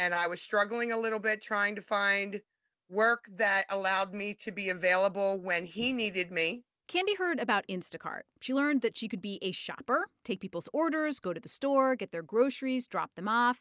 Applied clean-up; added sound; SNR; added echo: none; none; none; none.